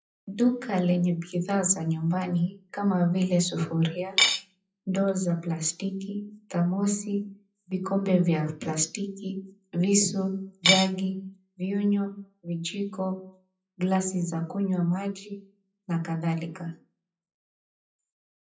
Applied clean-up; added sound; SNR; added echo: classical method WPE with log-MMSE.